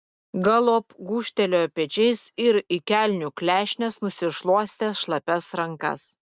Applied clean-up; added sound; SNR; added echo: none; none; none; none.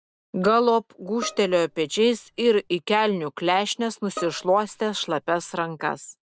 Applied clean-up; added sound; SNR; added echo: none; Bowed string instrument; 18 dB; none.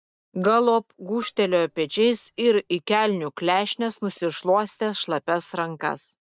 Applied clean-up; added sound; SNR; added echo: neural mask model DeepFilterNet 3.